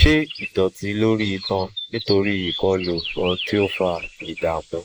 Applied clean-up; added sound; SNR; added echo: neural mask model Resemble Enhance denoiser.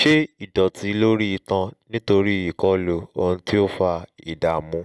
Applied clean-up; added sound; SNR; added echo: none; none; none; none.